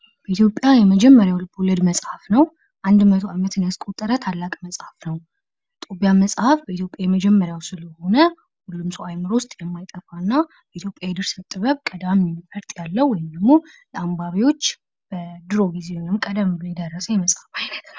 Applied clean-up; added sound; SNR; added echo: none; none; none; none.